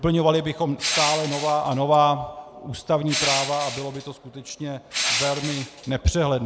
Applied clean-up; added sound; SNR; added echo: none; Crushing; 6 dB; none.